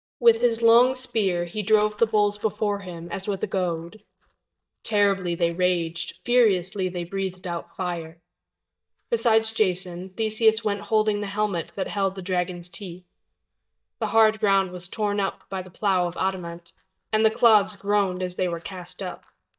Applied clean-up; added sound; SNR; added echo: neural mask model DeepFilterNet 3.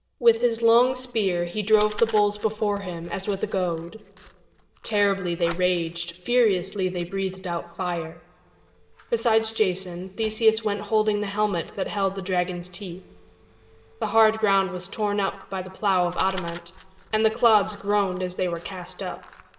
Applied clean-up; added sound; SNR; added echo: none; Fire; 19 dB; reverberation time 2.7 s.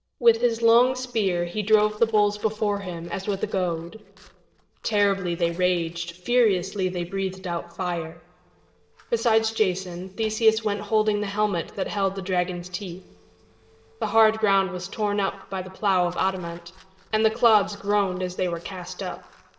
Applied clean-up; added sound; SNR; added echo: neural separator model SepFormer DNS4.